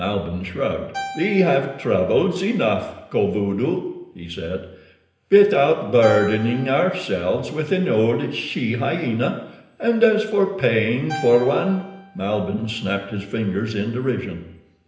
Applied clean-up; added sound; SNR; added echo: none; Keyboard (musical); 19 dB; reverberation time 0.9 s.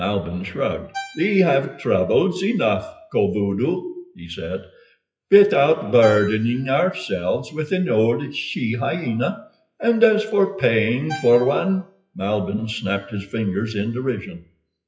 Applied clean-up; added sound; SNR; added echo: classical method WPE with log-MMSE.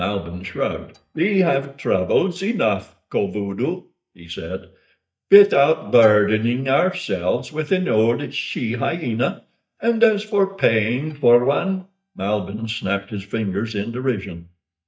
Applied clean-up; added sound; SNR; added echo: neural mask model DeepFilterNet 3.